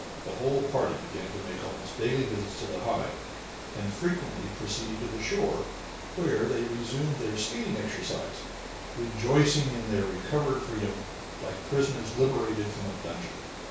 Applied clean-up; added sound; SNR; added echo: none; Water; 8 dB; reverberation time 0.6 s.